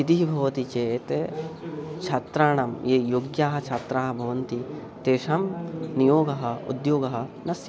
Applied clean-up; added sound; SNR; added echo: none; none; none; none.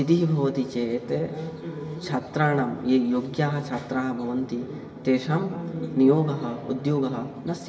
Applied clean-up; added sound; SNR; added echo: none; none; none; reverberation time 1.7 s.